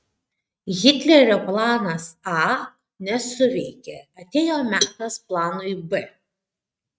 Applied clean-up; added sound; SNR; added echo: neural mask model RNNoise.